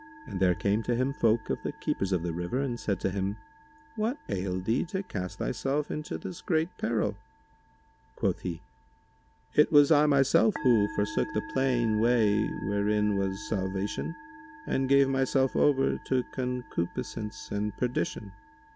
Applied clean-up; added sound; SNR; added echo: none; Musical instrument; 19 dB; none.